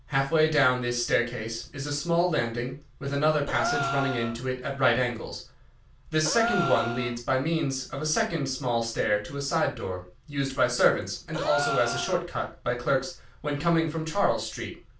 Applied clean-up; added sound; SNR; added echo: none; Gasp; 7 dB; reverberation time 0.3 s.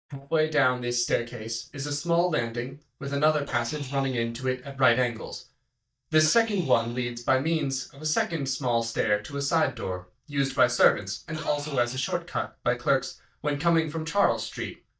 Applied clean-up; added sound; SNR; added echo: neural mask model DeepFilterNet 3.